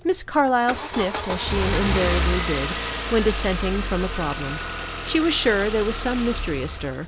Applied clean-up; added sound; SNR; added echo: none; Engine starting / Car; 3 dB; none.